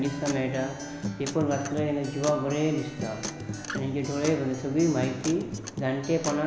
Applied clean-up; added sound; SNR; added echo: none; Acoustic guitar; 8 dB; none.